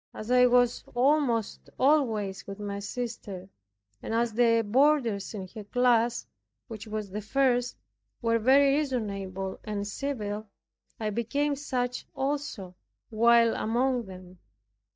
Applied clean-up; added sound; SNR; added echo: neural mask model DeepFilterNet 3.